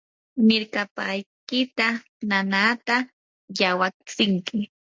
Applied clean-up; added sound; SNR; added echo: none; none; none; none.